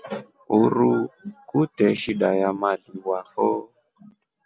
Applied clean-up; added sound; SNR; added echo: none; none; none; none.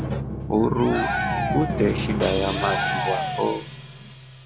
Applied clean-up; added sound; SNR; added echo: none; Cheering + Drum; 1 dB; none.